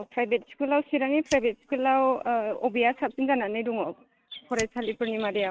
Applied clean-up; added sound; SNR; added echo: neural mask model RNNoise.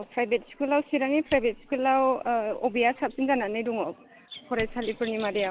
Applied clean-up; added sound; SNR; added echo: none; Fire; 20 dB; none.